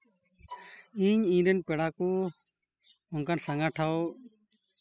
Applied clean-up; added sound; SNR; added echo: classical method spectral subtraction.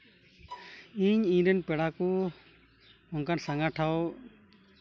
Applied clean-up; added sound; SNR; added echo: none; Bowed string instrument; 18 dB; none.